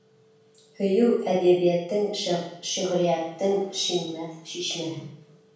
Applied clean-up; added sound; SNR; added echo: none; none; none; reverberation time 0.7 s.